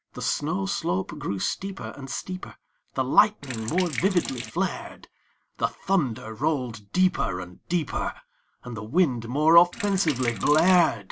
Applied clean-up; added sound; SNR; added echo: none; Sink (filling or washing); 9 dB; none.